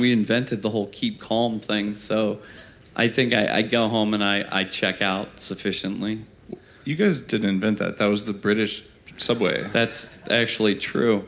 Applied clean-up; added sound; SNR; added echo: none; none; none; none.